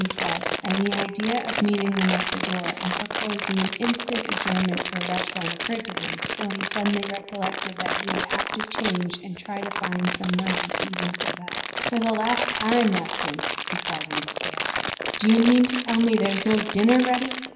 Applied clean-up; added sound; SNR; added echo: none; Crumpling, crinkling; 2 dB; reverberation time 0.9 s.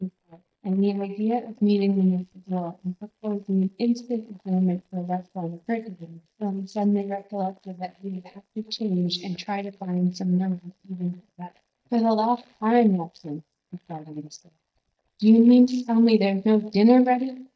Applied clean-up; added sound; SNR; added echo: neural mask model DeepFilterNet 3.